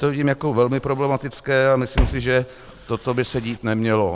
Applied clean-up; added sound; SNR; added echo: none; Walk, footsteps; 9 dB; none.